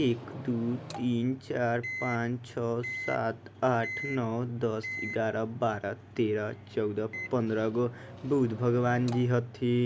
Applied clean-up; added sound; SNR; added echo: none; Microwave oven; 13 dB; none.